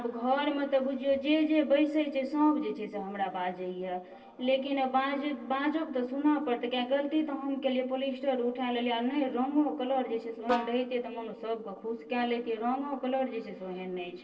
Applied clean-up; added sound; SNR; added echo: neural separator model SepFormer DNS4.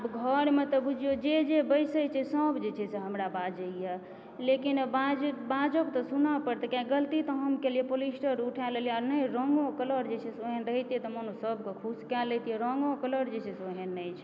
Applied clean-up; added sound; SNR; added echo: none; none; none; none.